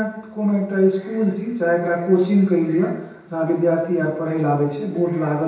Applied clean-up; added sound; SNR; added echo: none; none; none; reverberation time 0.9 s.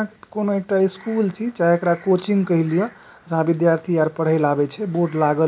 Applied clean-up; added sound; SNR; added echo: none; none; none; none.